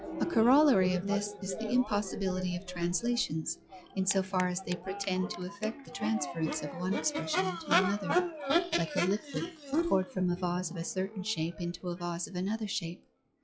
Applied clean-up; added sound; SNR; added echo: classical method log-MMSE.